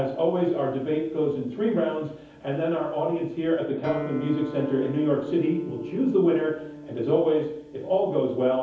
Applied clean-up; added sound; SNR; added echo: none; Guitar; 14 dB; reverberation time 0.7 s.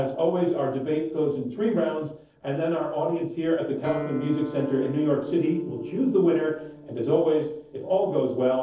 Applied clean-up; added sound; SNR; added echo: neural separator model SepFormer DNS4.